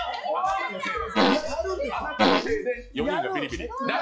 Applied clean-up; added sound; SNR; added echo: classical method log-MMSE.